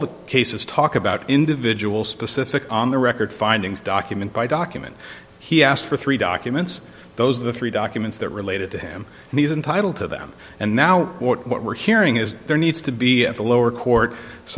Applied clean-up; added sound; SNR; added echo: none; none; none; none.